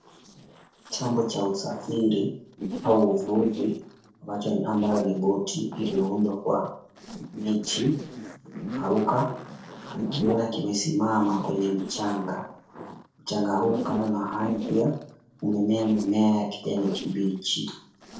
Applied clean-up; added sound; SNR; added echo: neural separator model SepFormer DNS4.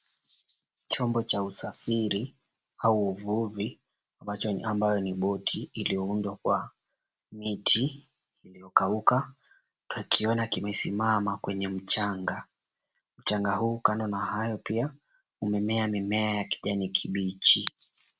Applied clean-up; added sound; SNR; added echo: none; none; none; none.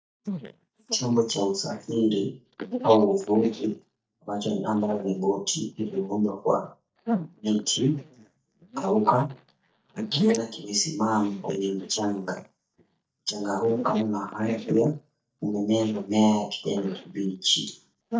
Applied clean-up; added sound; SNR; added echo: neural mask model DeepFilterNet 3.